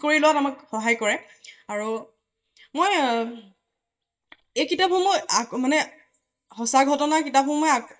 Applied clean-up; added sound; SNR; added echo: neural mask model DeepFilterNet 3.